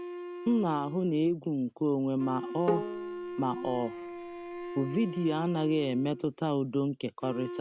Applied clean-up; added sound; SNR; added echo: none; Bowed string instrument + Wind instrument, woodwind instrument; 9 dB; none.